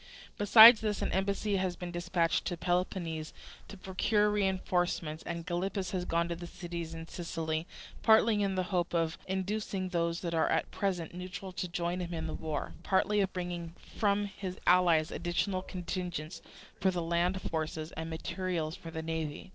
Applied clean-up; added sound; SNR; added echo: neural separator model SepFormer DNS4.